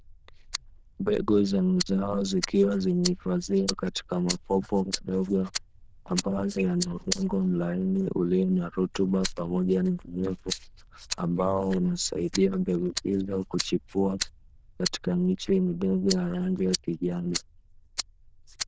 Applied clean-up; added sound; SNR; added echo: neural diffusion model UNIVERSE++.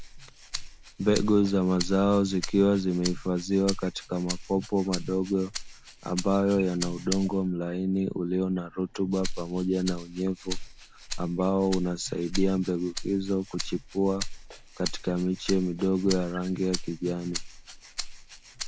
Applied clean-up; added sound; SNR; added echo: none; Rattle (instrument); 9 dB; none.